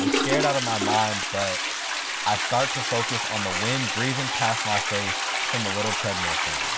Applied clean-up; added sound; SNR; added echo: none; Toilet flush; -2 dB; none.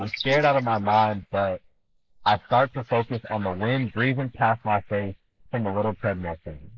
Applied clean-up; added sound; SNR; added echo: neural mask model Resemble Enhance denoiser.